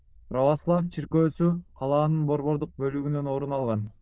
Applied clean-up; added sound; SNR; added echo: neural diffusion model UNIVERSE++.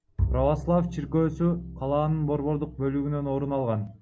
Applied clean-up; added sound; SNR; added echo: none; Bowed string instrument; 8 dB; none.